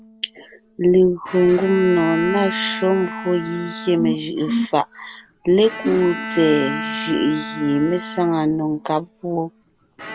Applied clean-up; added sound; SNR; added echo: none; Bowed string instrument; 11 dB; none.